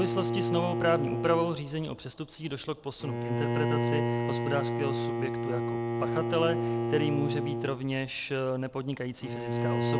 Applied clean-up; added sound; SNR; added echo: none; Bowed string instrument; -1 dB; none.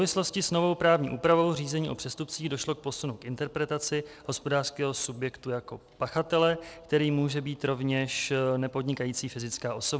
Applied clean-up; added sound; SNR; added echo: none; none; none; none.